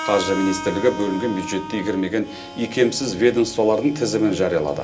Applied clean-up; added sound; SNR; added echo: none; Harmonica; 12 dB; reverberation time 0.2 s.